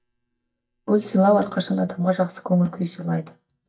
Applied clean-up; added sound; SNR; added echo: neural mask model DeepFilterNet 3.